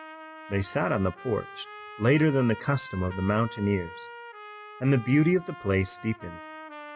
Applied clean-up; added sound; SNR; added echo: none; Trumpet; 16 dB; none.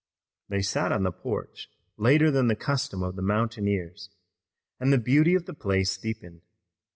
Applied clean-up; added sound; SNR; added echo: none; none; none; none.